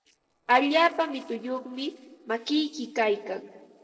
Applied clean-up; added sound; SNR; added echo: neural separator model SepFormer DNS4.